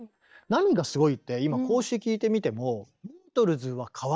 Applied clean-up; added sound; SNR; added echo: neural mask model DeepFilterNet 3.